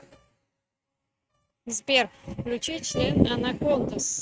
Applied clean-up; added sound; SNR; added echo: neural mask model RNNoise.